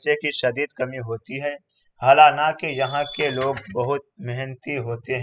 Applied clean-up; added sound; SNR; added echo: classical method spectral subtraction.